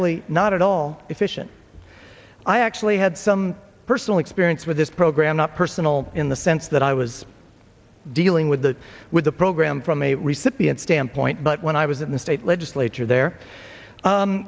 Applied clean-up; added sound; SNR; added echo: none; none; none; none.